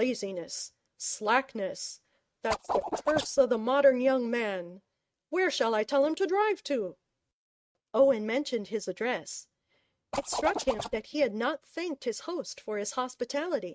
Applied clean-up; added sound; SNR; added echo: neural mask model RNNoise.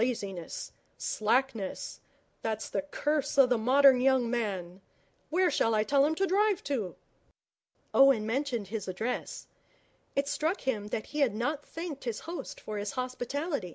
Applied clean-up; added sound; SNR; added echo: none; none; none; none.